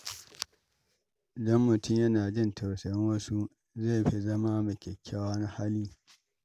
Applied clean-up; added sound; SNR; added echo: none; none; none; none.